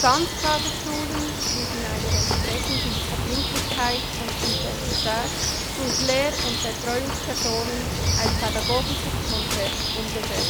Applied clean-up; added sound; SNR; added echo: none; Bird; -4 dB; none.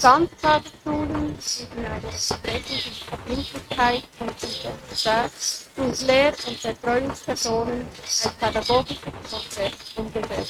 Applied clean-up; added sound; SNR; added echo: neural mask model RNNoise.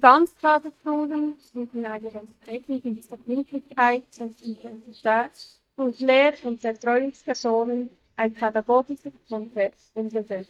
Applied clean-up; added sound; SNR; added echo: neural mask model DeepFilterNet 3.